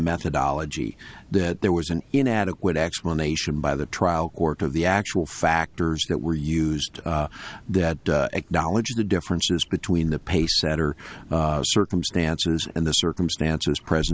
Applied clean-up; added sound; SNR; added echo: none; none; none; none.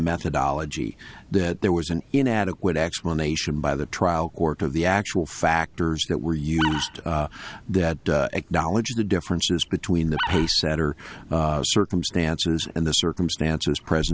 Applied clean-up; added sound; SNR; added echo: none; Animal; 7 dB; none.